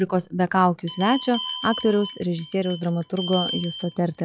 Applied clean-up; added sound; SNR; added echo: classical method log-MMSE.